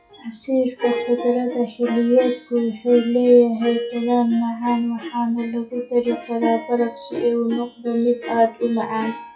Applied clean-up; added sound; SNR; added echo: classical method WPE with log-MMSE.